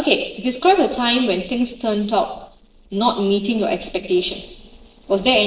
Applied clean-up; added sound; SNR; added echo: neural separator model SepFormer DNS4.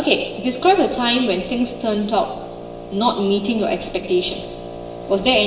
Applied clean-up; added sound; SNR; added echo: none; Wind instrument, woodwind instrument; 13 dB; reverberation time 2.6 s.